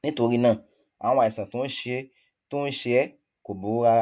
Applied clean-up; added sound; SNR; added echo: none; none; none; none.